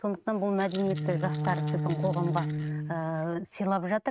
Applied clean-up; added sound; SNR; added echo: neural mask model RNNoise.